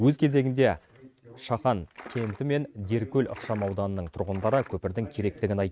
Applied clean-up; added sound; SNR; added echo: neural mask model RNNoise.